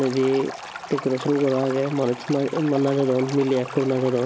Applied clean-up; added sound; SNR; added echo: none; Stream; 13 dB; none.